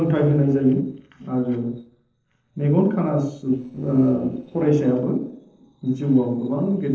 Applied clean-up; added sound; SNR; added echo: neural separator model SepFormer DNS4.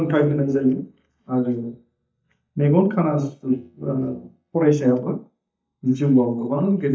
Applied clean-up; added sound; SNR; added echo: neural mask model DeepFilterNet 3.